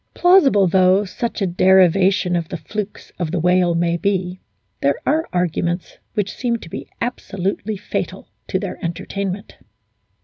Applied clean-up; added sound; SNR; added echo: none; none; none; none.